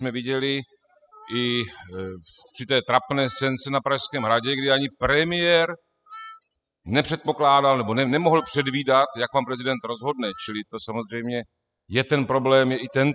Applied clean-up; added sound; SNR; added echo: classical method spectral subtraction.